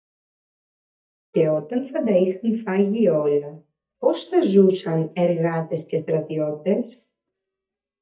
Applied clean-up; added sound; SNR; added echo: neural mask model DeepFilterNet 3.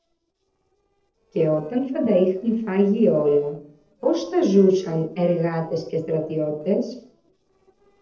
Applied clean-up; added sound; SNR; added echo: neural separator model SepFormer DNS4.